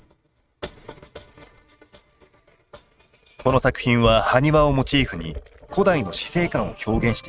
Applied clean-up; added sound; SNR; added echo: neural mask model RNNoise.